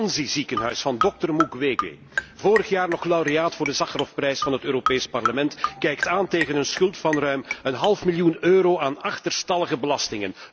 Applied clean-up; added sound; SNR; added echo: none; Marimba, xylophone; 7 dB; none.